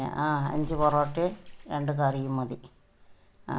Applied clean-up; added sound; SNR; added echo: none; Bathtub (filling or washing) / Water / Splash, splatter; 10 dB; none.